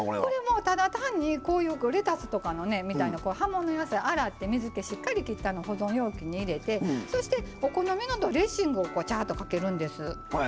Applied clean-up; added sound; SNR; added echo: none; none; none; none.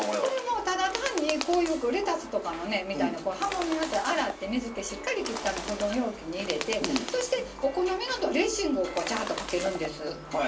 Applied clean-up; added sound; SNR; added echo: none; Bird; 10 dB; reverberation time 0.3 s.